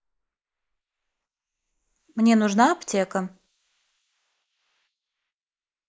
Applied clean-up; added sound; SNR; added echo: neural mask model Resemble Enhance denoiser.